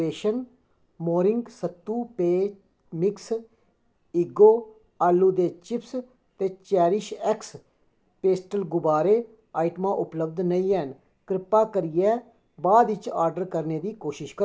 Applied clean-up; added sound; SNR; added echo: none; none; none; none.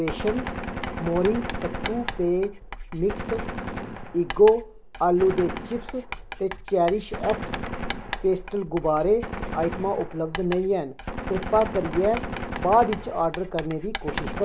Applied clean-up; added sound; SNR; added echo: none; Gunshot, gunfire + Writing; 7 dB; none.